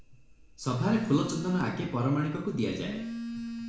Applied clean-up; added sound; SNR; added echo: none; Telephone; 10 dB; reverberation time 0.6 s.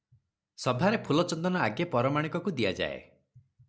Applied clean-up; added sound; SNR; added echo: none; none; none; none.